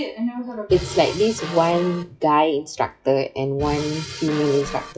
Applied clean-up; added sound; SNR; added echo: classical method WPE with log-MMSE.